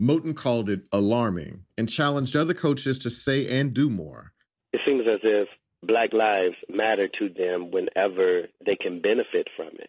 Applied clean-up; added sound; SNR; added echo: none; none; none; none.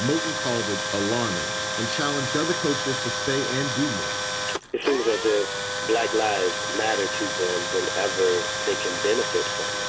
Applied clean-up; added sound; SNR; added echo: none; Tools; 1 dB; reverberation time 0.3 s.